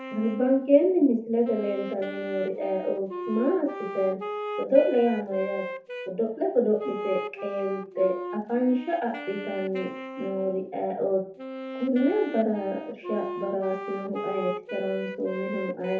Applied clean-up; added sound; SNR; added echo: none; Wind instrument, woodwind instrument; 10 dB; reverberation time 0.7 s.